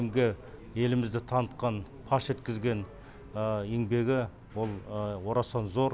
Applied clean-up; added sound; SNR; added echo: none; none; none; none.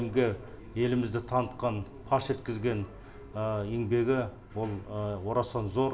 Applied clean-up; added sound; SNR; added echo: none; none; none; reverberation time 0.7 s.